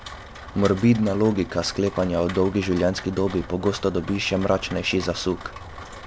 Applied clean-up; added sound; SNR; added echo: none; Rain; 15 dB; none.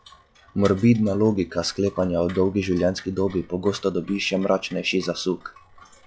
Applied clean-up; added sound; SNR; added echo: classical method log-MMSE.